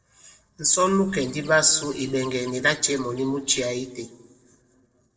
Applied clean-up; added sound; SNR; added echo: neural separator model SepFormer DNS4.